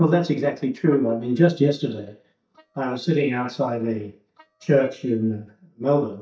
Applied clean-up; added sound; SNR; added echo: neural mask model DeepFilterNet 3.